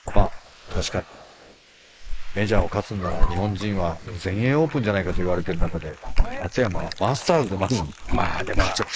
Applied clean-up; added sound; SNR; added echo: neural mask model Resemble Enhance denoiser.